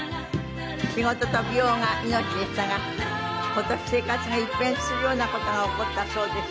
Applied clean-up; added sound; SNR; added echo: none; none; none; none.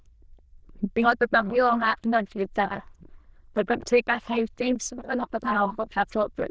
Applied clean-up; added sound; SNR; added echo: neural diffusion model UNIVERSE++.